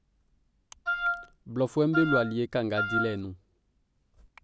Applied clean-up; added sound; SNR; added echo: none; Wind instrument, woodwind instrument; 1 dB; none.